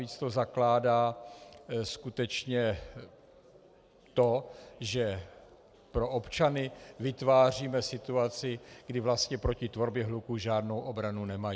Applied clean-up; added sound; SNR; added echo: none; none; none; none.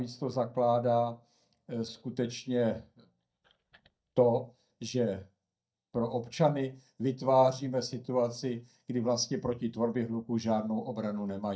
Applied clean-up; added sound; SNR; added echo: neural mask model DeepFilterNet 3.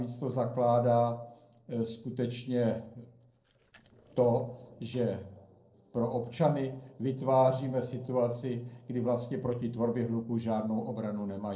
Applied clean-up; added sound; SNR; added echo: neural separator model SepFormer DNS4.